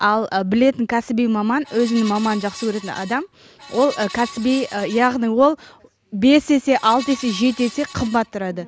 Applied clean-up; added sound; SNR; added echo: none; Screech; 17 dB; none.